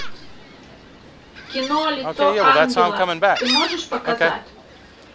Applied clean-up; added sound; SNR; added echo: none; Gull, seagull; 0 dB; reverberation time 0.3 s.